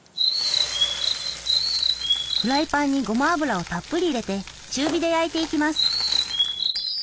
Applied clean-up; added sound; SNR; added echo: none; Chirp, tweet; -2 dB; none.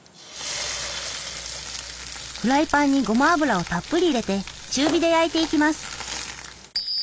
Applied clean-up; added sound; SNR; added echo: none; none; none; none.